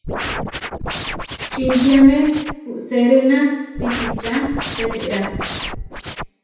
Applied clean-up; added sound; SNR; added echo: none; Scratching (performance technique); 7 dB; reverberation time 0.9 s.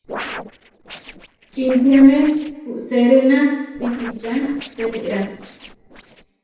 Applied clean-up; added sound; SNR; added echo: neural separator model SepFormer DNS4.